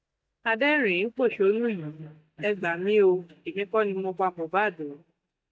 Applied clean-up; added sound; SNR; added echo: neural mask model DeepFilterNet 3.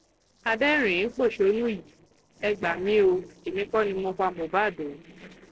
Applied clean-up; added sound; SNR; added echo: neural separator model SepFormer DNS4.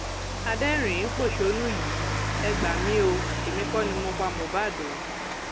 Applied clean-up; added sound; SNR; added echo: none; Rain; 0 dB; none.